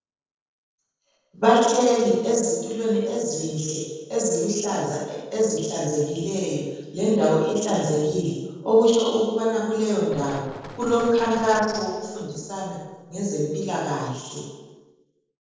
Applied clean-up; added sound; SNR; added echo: neural separator model SepFormer DNS4.